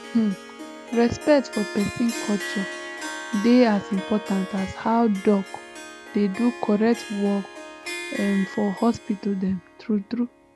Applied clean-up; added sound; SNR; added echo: none; Harp; 12 dB; none.